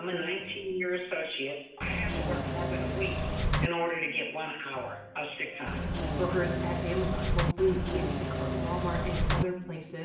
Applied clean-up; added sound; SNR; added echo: none; Engine / Mechanisms; -3 dB; reverberation time 0.8 s.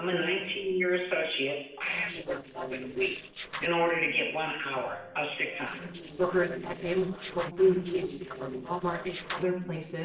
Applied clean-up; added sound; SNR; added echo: neural separator model SepFormer DNS4.